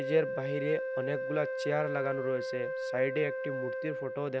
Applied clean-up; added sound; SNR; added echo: none; Wind instrument, woodwind instrument; 2 dB; none.